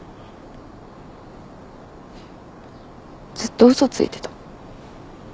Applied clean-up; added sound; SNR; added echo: none; none; none; none.